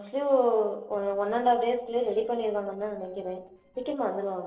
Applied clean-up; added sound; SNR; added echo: neural separator model SepFormer DNS4.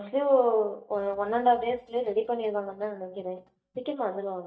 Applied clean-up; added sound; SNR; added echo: neural mask model DeepFilterNet 3.